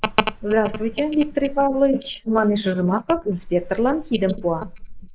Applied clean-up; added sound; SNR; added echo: neural mask model Resemble Enhance denoiser.